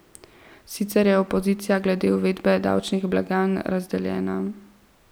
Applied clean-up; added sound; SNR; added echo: none; none; none; none.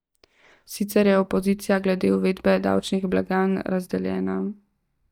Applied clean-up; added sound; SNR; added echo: neural mask model DeepFilterNet 3.